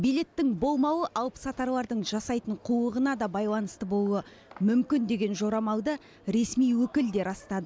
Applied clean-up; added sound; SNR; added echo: none; none; none; none.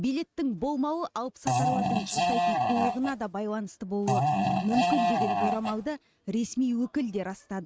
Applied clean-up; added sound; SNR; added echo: neural mask model RNNoise.